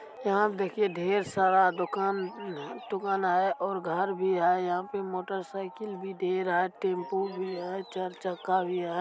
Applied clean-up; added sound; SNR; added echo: none; none; none; none.